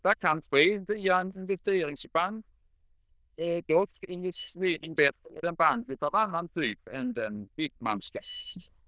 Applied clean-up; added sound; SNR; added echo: neural diffusion model UNIVERSE++.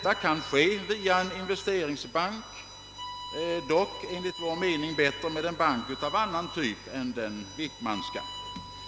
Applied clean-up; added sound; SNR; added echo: none; Bowed string instrument; 13 dB; none.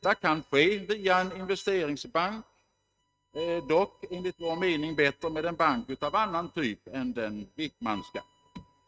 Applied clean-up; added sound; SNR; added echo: neural mask model RNNoise.